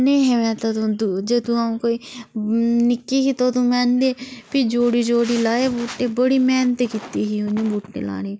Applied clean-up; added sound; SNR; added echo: none; none; none; none.